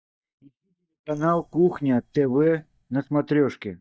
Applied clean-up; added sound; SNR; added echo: neural mask model DeepFilterNet 3.